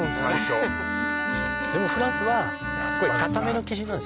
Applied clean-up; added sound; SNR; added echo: none; Bowed string instrument; 1 dB; none.